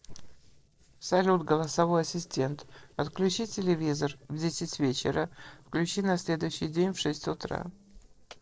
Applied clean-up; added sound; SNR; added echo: neural separator model SepFormer DNS4.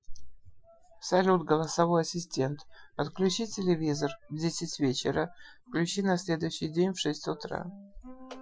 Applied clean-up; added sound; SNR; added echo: classical method Wiener filter.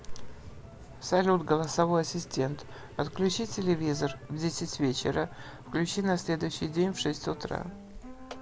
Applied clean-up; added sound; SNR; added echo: none; Engine; 16 dB; none.